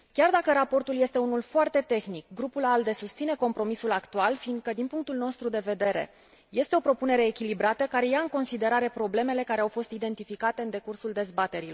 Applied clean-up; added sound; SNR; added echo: none; none; none; none.